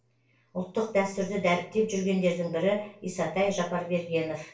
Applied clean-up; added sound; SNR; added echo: none; none; none; reverberation time 0.2 s.